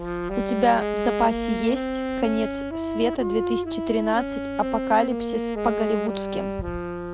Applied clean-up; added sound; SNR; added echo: none; Wind instrument, woodwind instrument; 2 dB; none.